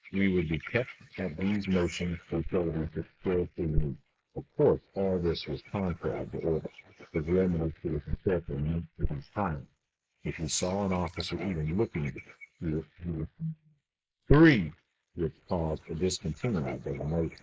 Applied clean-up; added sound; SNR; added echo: neural mask model Resemble Enhance denoiser.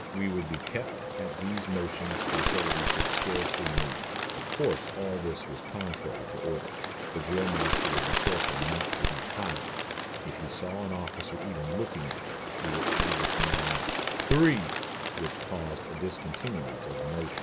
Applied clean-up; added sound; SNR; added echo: none; Bird; -3 dB; none.